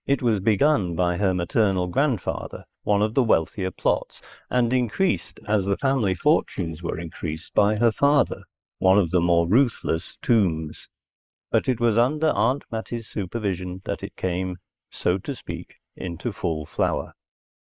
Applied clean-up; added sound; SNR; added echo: neural mask model Resemble Enhance denoiser.